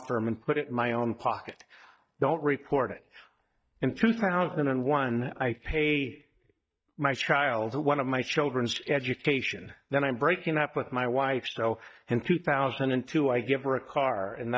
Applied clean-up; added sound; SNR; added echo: neural mask model DeepFilterNet 3.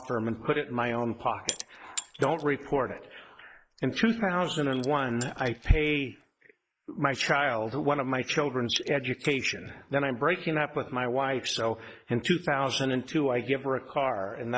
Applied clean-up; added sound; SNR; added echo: neural mask model Resemble Enhance denoiser.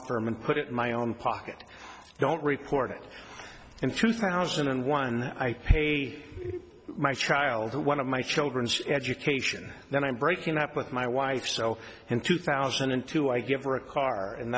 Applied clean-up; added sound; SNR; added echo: none; none; none; none.